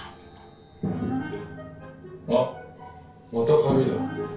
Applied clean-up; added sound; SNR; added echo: none; none; none; reverberation time 0.2 s.